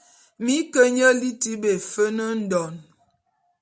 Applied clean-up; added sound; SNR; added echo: none; none; none; none.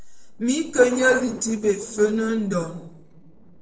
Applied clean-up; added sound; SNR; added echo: neural separator model SepFormer DNS4.